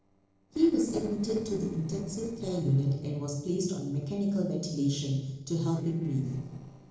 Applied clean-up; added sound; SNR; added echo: neural separator model SepFormer DNS4.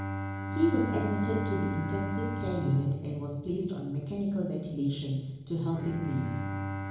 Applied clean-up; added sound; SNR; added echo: none; Bowed string instrument; 5 dB; reverberation time 1.0 s.